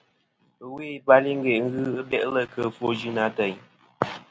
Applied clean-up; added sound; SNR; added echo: none; none; none; none.